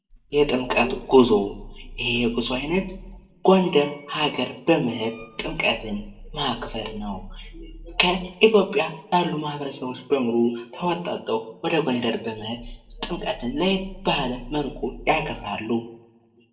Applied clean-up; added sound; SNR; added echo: none; Growling; 17 dB; reverberation time 0.6 s.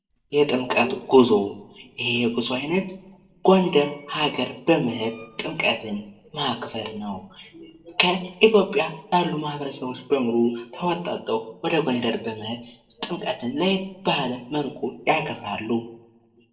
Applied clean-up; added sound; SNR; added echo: neural separator model SepFormer DNS4.